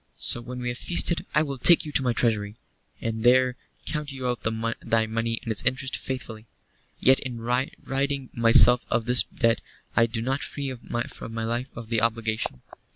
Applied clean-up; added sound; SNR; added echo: none; none; none; none.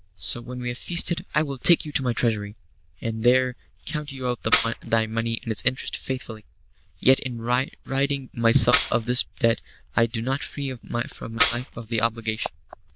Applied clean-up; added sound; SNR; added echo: neural diffusion model UNIVERSE++.